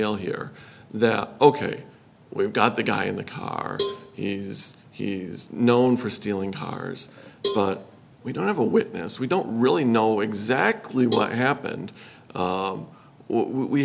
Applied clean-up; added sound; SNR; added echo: none; Cowbell; 11 dB; none.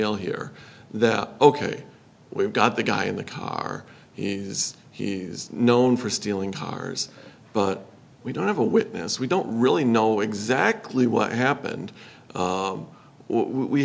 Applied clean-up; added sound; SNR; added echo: none; none; none; none.